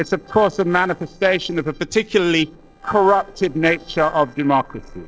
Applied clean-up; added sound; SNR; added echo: neural separator model SepFormer DNS4.